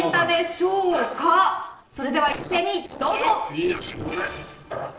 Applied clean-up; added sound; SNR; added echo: neural separator model SepFormer DNS4.